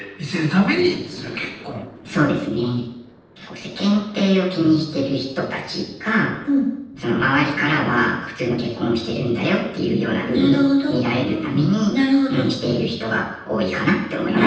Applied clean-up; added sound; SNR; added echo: neural separator model SepFormer DNS4.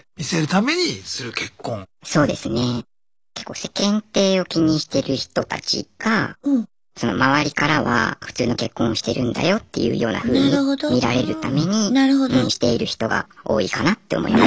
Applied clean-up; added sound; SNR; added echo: none; none; none; none.